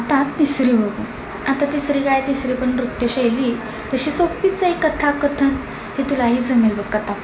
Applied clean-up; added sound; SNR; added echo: none; none; none; reverberation time 1.9 s.